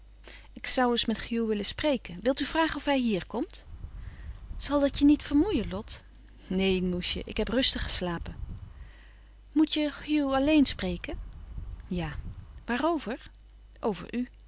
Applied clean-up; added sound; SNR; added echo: none; Wind; 12 dB; none.